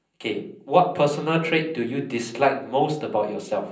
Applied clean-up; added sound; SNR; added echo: none; none; none; reverberation time 0.6 s.